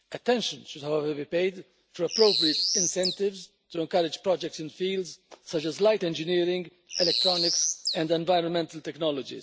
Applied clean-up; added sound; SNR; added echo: none; Bird; -1 dB; none.